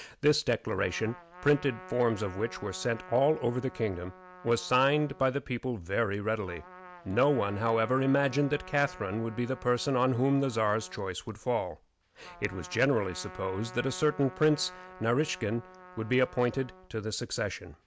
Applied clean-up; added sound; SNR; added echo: none; Trumpet; 19 dB; none.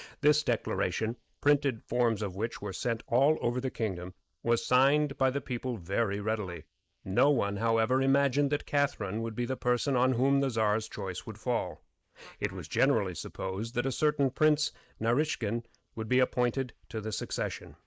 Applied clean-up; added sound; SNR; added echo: neural mask model Resemble Enhance denoiser.